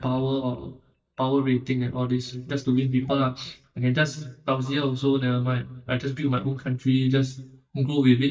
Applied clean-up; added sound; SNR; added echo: neural mask model DeepFilterNet 3.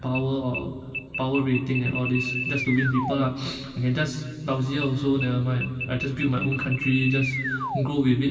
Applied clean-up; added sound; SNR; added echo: none; Alarm; 7 dB; reverberation time 2.4 s.